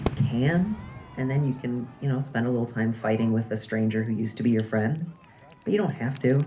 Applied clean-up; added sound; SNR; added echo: none; Crowd / Fireworks; 15 dB; reverberation time 0.3 s.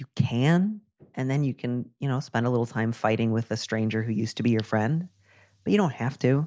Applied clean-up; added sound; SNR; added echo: none; none; none; none.